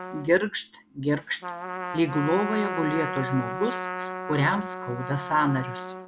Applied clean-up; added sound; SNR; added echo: none; Trumpet; 7 dB; none.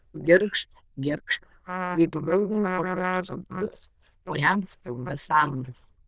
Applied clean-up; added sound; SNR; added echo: neural diffusion model UNIVERSE++.